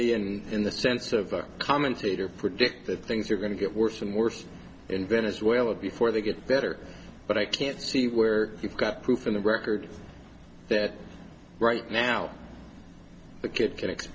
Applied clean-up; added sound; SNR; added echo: none; none; none; none.